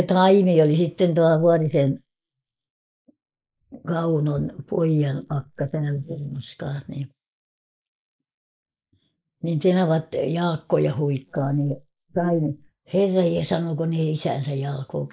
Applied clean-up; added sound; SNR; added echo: neural mask model Resemble Enhance denoiser.